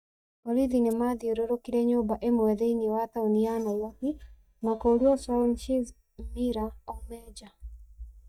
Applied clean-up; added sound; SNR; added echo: neural mask model DeepFilterNet 3.